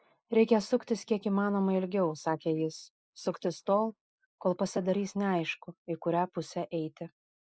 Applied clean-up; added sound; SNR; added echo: neural mask model Resemble Enhance denoiser.